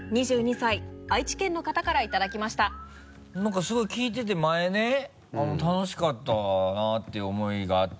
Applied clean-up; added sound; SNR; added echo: none; none; none; none.